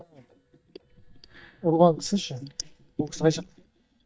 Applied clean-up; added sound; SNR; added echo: neural mask model DeepFilterNet 3.